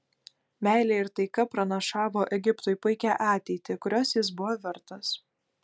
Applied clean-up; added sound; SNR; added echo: none; none; none; none.